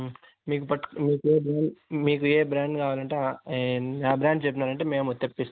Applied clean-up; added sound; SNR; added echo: none; none; none; none.